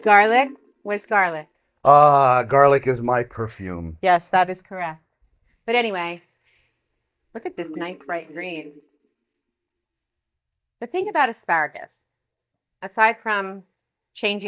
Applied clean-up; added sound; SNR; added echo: neural mask model DeepFilterNet 3.